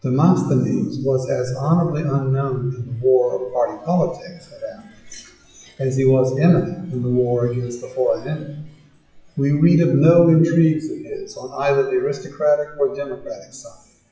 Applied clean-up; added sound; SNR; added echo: classical method WPE with log-MMSE.